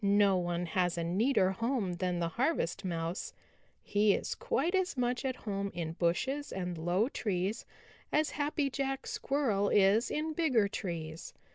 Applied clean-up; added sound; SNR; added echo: none; none; none; none.